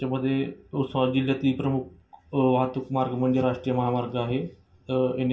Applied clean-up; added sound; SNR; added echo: none; none; none; reverberation time 0.2 s.